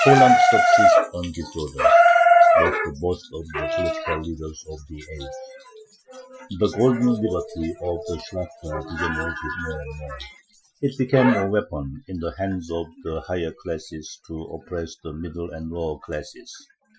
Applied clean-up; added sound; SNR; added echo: classical method Wiener filter.